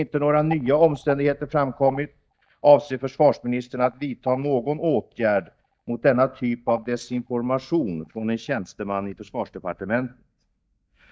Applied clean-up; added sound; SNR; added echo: neural mask model DeepFilterNet 3.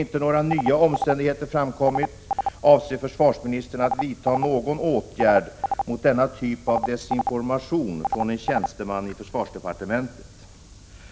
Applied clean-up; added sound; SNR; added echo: none; Telephone; 6 dB; none.